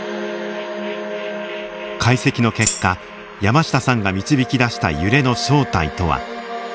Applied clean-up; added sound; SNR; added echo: none; Tambourine; 6 dB; none.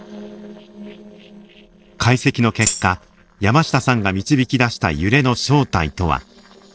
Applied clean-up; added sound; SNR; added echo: neural separator model SepFormer DNS4.